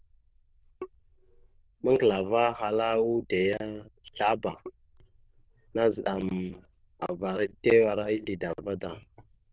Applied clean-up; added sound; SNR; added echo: neural diffusion model UNIVERSE++.